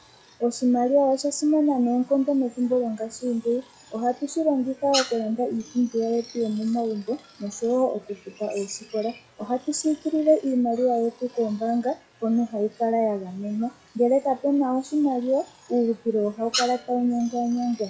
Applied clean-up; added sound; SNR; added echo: classical method log-MMSE.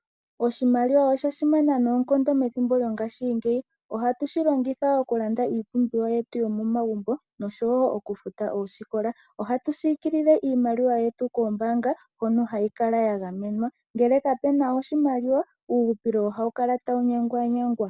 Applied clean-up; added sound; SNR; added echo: none; none; none; none.